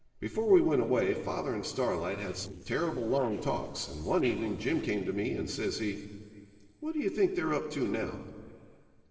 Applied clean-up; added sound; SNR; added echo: neural separator model SepFormer DNS4.